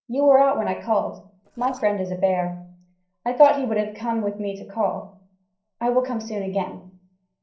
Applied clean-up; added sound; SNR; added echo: neural separator model SepFormer DNS4.